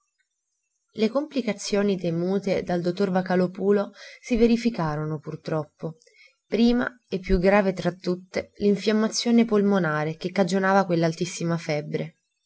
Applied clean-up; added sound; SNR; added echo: none; none; none; none.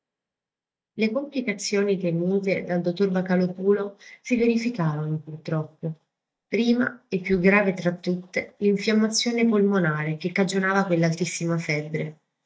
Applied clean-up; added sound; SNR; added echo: neural mask model DeepFilterNet 3.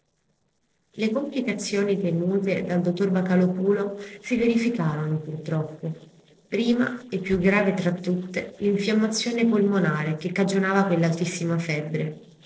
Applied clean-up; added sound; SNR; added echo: neural separator model SepFormer DNS4.